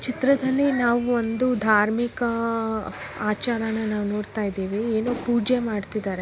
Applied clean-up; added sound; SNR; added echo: none; Explosion; 12 dB; none.